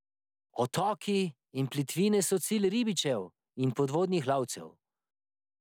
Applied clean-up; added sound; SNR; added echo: none; none; none; none.